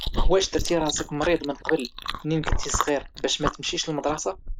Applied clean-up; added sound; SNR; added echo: neural mask model Resemble Enhance denoiser.